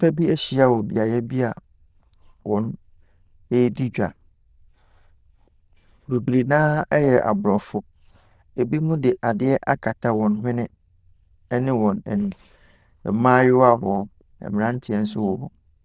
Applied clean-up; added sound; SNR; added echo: neural diffusion model UNIVERSE++.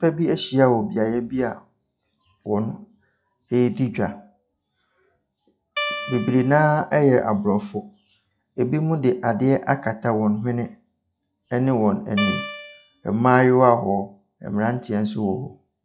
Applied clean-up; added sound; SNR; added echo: classical method log-MMSE.